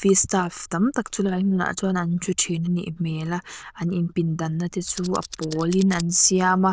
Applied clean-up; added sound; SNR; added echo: neural diffusion model UNIVERSE++.